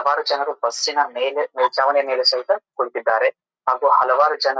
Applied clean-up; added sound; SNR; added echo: none; none; none; none.